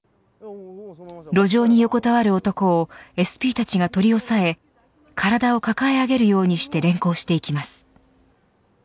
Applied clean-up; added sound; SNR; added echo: none; none; none; none.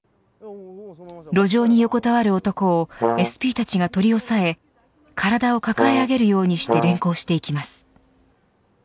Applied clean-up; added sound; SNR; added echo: none; Brass instrument; 2 dB; none.